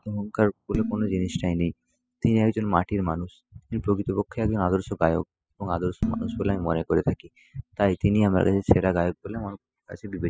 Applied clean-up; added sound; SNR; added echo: classical method spectral subtraction.